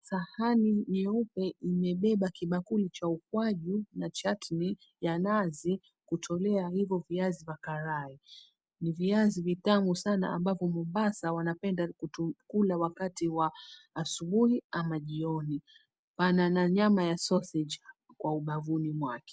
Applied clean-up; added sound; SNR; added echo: none; none; none; none.